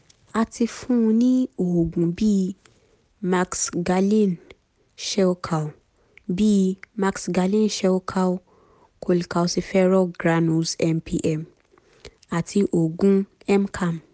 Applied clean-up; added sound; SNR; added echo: none; none; none; none.